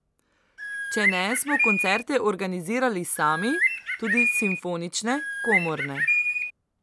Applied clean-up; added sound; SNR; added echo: none; Bird; -2 dB; none.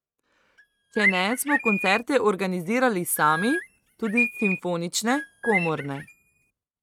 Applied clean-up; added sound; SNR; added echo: neural mask model RNNoise.